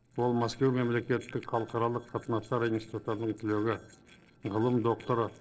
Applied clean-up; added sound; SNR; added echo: neural separator model SepFormer DNS4.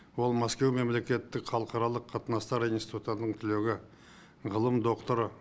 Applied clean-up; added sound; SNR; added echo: none; none; none; none.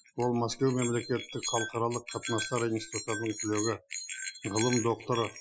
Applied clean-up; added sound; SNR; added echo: classical method Wiener filter.